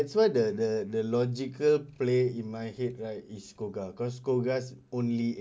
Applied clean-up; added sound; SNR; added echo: none; none; none; none.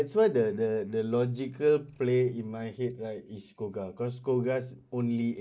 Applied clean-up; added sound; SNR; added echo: neural mask model Resemble Enhance denoiser.